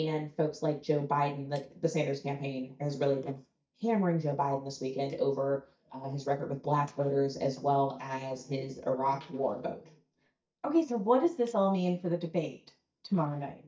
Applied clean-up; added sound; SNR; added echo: neural mask model DeepFilterNet 3.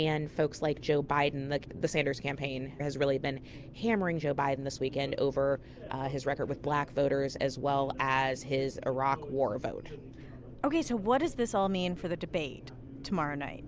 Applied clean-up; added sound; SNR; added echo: none; none; none; none.